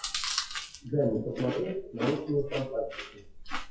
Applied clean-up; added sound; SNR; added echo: classical method WPE with log-MMSE.